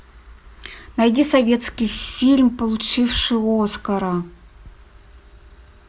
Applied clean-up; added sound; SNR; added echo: none; none; none; none.